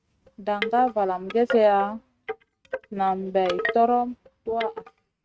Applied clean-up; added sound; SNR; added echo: neural mask model RNNoise.